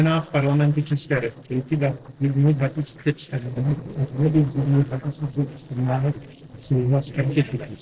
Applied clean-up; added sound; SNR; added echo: neural separator model SepFormer DNS4.